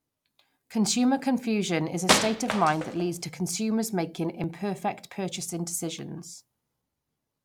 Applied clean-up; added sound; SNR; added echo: none; Wood; 0 dB; none.